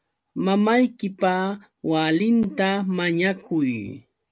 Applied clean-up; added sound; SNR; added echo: none; none; none; none.